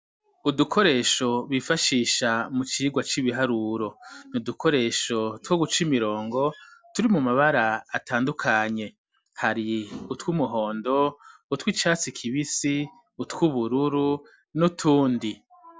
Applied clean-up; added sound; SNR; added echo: none; none; none; none.